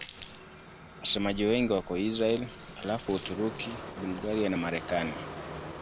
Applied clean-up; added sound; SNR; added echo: none; Bathtub (filling or washing); 11 dB; none.